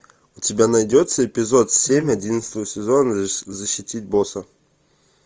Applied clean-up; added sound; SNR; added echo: none; Brass instrument; 17 dB; none.